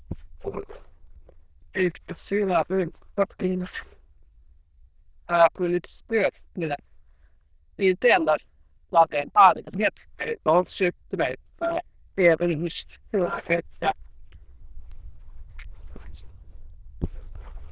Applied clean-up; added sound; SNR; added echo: neural diffusion model UNIVERSE++.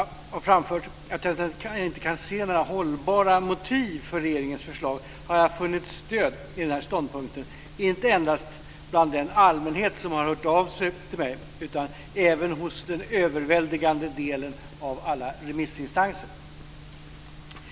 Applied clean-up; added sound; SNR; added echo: none; none; none; none.